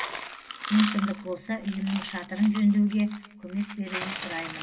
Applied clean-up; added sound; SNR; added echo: none; Coin (dropping); 10 dB; reverberation time 2.4 s.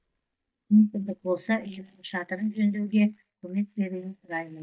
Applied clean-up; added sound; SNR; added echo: neural mask model DeepFilterNet 3.